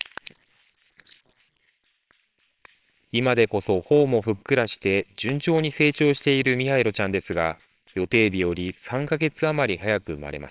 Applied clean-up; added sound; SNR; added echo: neural separator model SepFormer WHAMR!.